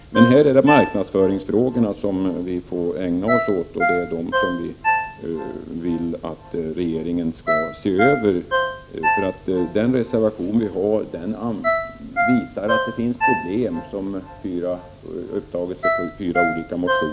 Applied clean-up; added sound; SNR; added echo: none; Ringtone; 4 dB; none.